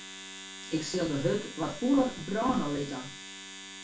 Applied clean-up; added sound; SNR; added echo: none; Domestic sounds, home sounds; 13 dB; reverberation time 0.3 s.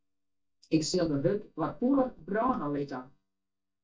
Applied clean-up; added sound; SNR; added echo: neural mask model DeepFilterNet 3.